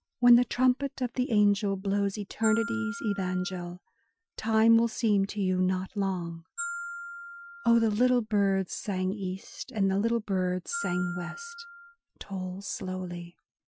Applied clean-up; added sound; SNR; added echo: classical method Wiener filter.